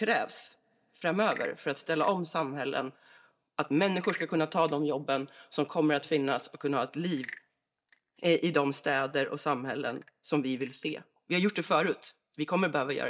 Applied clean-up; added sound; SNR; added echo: neural mask model DeepFilterNet 3.